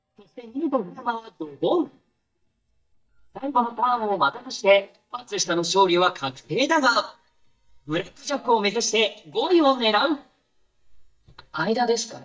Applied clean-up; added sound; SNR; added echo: neural mask model DeepFilterNet 3.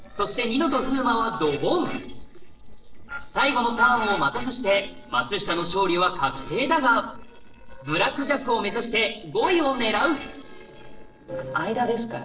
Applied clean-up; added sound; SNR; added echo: neural separator model SepFormer DNS4.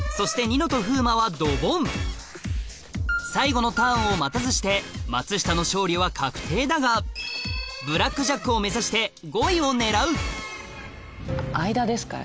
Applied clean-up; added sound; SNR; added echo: none; none; none; none.